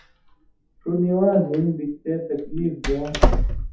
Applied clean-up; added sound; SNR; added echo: classical method WPE with log-MMSE.